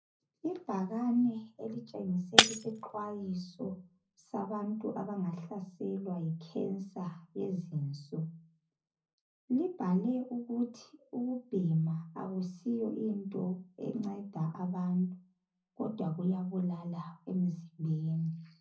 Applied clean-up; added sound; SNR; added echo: none; Shatter; -2 dB; reverberation time 0.4 s.